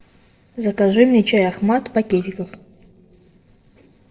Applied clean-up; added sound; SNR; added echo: neural separator model SepFormer DNS4.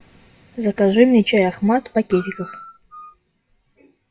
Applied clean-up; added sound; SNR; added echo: classical method WPE with log-MMSE.